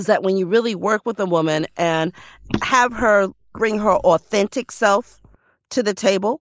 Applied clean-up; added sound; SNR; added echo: neural mask model Resemble Enhance denoiser.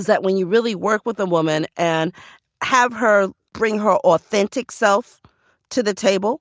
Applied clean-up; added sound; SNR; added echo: none; none; none; none.